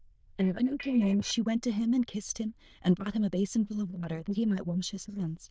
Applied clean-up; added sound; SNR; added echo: neural diffusion model UNIVERSE++.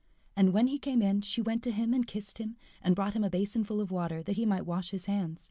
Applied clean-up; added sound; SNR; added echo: none; none; none; none.